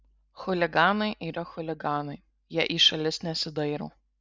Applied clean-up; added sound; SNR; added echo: none; none; none; none.